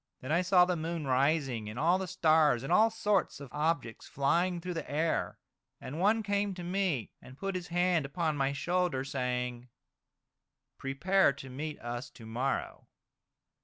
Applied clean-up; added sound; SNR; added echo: none; none; none; none.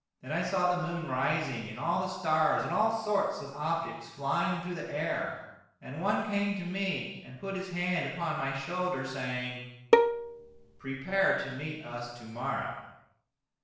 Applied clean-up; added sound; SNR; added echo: none; Bowed string instrument; -4 dB; reverberation time 0.9 s.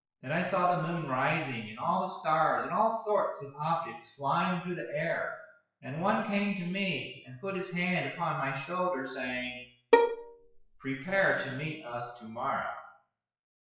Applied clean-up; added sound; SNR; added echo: classical method WPE with log-MMSE.